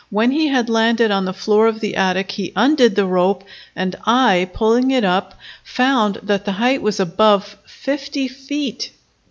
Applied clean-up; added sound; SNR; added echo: none; none; none; none.